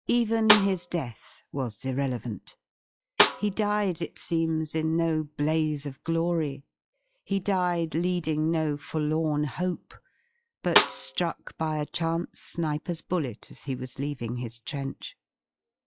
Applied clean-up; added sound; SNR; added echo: classical method log-MMSE.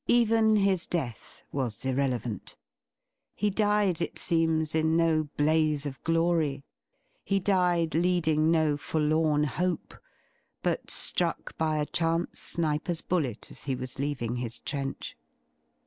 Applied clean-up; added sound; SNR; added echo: none; none; none; none.